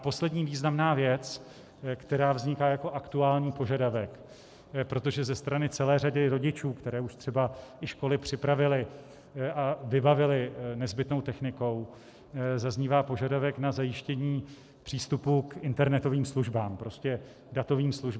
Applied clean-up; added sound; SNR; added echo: none; none; none; none.